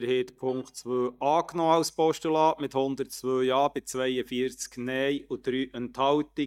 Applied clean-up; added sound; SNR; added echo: neural mask model DeepFilterNet 3.